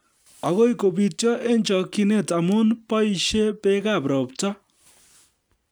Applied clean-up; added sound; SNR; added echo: none; none; none; none.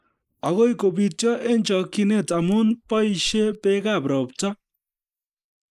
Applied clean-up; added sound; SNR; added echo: neural mask model Resemble Enhance denoiser.